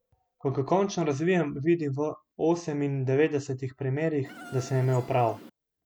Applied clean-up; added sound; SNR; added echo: none; Insect; 17 dB; none.